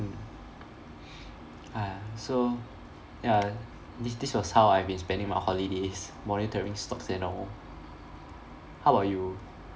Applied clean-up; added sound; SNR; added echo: none; none; none; none.